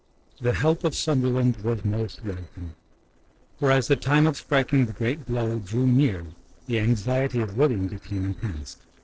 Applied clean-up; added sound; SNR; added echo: neural separator model SepFormer DNS4.